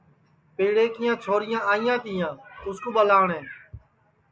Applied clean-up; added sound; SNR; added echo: none; none; none; none.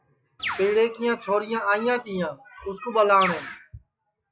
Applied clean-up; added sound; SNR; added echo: classical method log-MMSE.